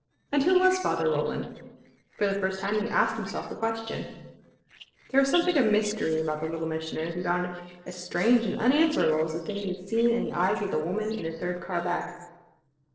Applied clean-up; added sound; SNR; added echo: neural separator model SepFormer DNS4.